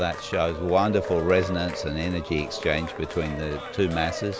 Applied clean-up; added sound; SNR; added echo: none; Cheering; 9 dB; none.